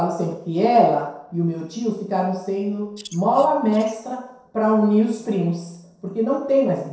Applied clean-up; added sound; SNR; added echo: neural separator model SepFormer DNS4.